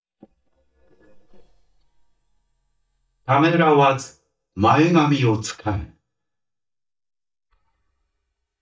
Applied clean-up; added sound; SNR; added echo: neural mask model DeepFilterNet 3.